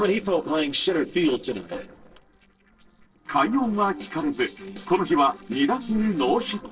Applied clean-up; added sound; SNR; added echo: neural separator model SepFormer DNS4.